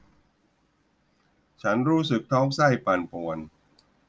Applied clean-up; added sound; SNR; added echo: none; none; none; none.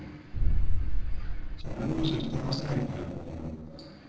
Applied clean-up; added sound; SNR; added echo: neural separator model SepFormer DNS4.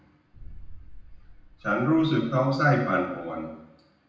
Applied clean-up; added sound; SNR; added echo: none; Boom; 18 dB; reverberation time 0.9 s.